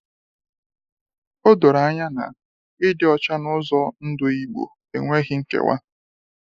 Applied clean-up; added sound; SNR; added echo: neural mask model Resemble Enhance denoiser.